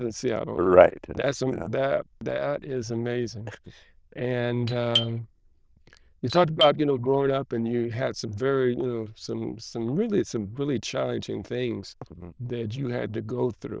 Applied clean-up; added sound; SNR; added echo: neural diffusion model UNIVERSE++.